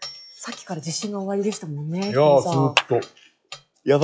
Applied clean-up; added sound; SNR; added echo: classical method log-MMSE.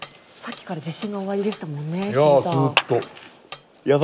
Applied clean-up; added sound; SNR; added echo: none; Clapping; 5 dB; none.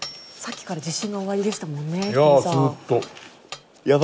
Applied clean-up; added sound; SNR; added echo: none; none; none; none.